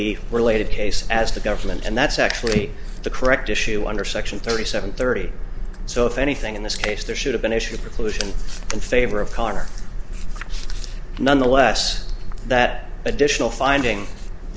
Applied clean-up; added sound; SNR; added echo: none; none; none; none.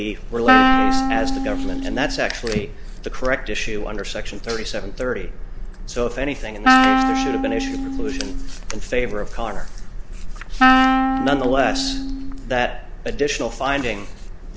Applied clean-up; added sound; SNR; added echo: none; Wind instrument, woodwind instrument; -3 dB; none.